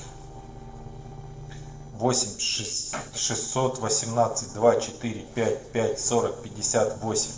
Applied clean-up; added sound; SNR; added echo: neural separator model SepFormer DNS4.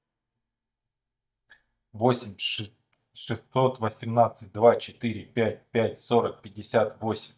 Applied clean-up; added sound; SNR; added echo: neural mask model DeepFilterNet 3.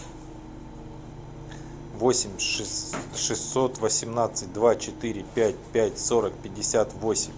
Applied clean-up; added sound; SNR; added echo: none; none; none; none.